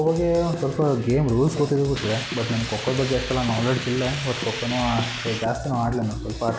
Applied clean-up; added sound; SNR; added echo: none; Hiss + Drum kit; 9 dB; none.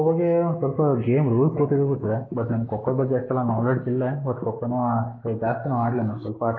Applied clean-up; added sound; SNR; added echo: neural mask model Resemble Enhance denoiser.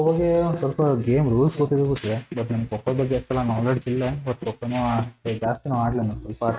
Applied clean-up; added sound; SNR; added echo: neural mask model RNNoise.